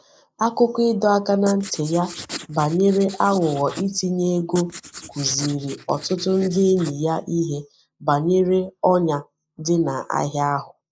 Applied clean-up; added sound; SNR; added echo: neural mask model Resemble Enhance denoiser.